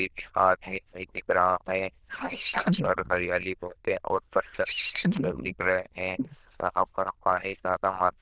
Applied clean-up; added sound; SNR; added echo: neural diffusion model UNIVERSE++.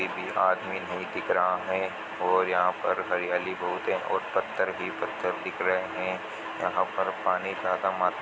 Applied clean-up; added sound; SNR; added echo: none; none; none; none.